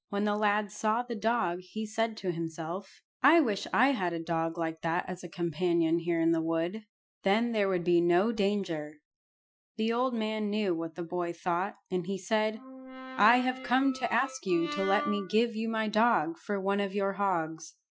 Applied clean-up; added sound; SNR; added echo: classical method Wiener filter.